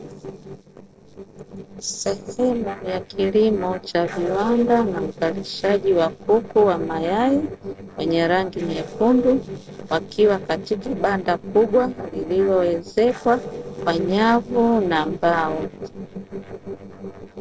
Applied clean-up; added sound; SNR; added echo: neural separator model SepFormer DNS4.